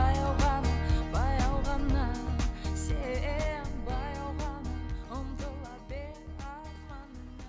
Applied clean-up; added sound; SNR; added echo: none; none; none; none.